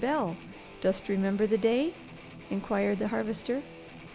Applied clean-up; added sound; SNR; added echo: none; Guitar; 17 dB; none.